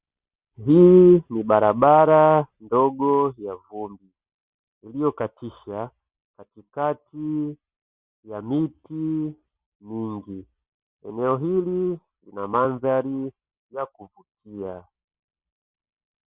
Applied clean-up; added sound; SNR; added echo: none; none; none; none.